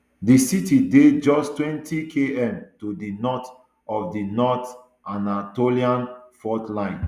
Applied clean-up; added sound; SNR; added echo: none; none; none; none.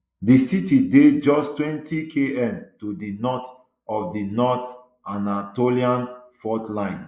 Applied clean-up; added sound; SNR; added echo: neural mask model Resemble Enhance denoiser.